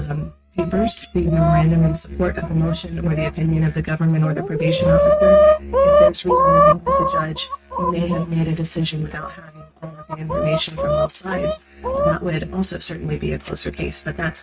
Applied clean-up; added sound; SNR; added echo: neural mask model RNNoise.